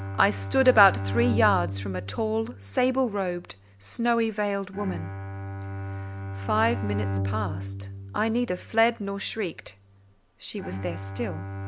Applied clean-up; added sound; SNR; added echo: none; Bowed string instrument; 6 dB; none.